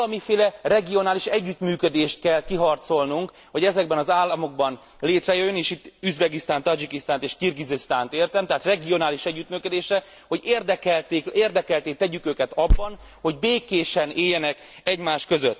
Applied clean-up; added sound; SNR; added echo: none; none; none; none.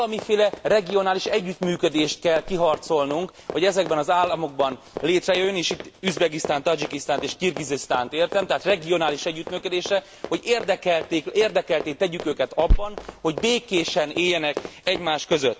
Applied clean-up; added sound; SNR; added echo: none; Run; 14 dB; none.